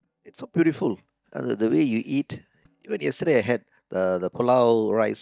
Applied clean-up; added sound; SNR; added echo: neural mask model DeepFilterNet 3.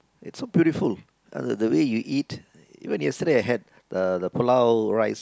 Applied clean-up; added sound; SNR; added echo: none; none; none; none.